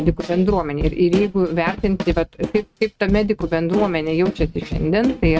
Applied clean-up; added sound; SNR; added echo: neural mask model RNNoise.